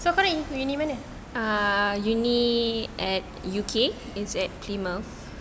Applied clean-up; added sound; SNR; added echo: none; none; none; none.